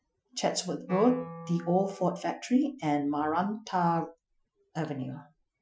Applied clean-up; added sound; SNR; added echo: classical method Wiener filter.